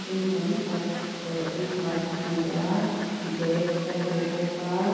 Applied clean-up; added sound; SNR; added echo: none; Fowl; 11 dB; reverberation time 2.1 s.